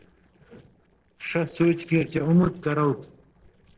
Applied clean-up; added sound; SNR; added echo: neural separator model SepFormer DNS4.